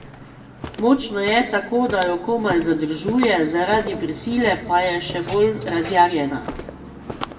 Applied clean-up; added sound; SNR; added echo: none; Walk, footsteps; 13 dB; reverberation time 1.2 s.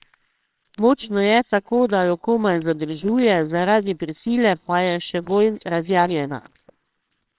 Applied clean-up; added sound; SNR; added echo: neural separator model SepFormer WHAMR!.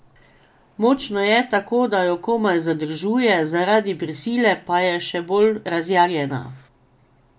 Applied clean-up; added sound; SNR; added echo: none; none; none; none.